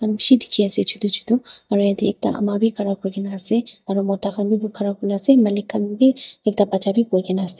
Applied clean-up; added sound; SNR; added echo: neural mask model DeepFilterNet 3.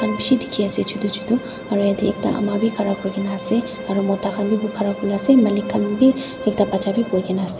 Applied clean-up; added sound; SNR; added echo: none; Bowed string instrument; 14 dB; none.